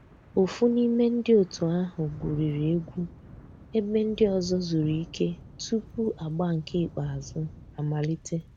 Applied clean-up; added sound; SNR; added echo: none; Thunder / Rain; 18 dB; none.